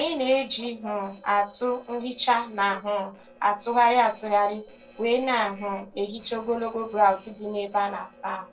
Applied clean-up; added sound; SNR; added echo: neural separator model SepFormer DNS4.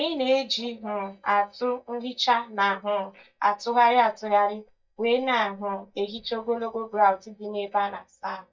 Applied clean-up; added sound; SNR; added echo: neural mask model DeepFilterNet 3.